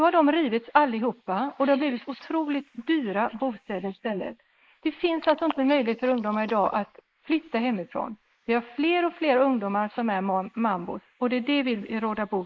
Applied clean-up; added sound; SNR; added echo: neural mask model Resemble Enhance denoiser.